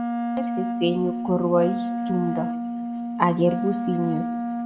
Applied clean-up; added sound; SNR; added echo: none; Wind instrument, woodwind instrument; 2 dB; reverberation time 1.6 s.